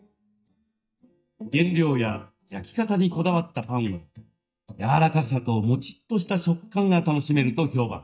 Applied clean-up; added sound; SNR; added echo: neural mask model DeepFilterNet 3.